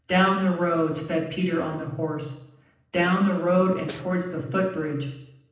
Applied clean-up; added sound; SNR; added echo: neural separator model SepFormer DNS4.